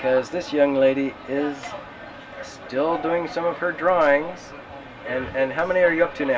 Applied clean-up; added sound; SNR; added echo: none; none; none; reverberation time 0.1 s.